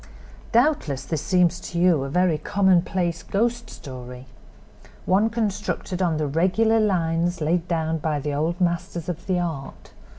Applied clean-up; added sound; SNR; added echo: none; none; none; none.